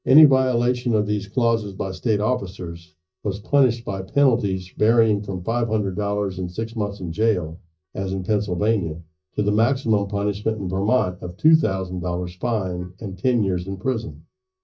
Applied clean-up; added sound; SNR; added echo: neural mask model DeepFilterNet 3.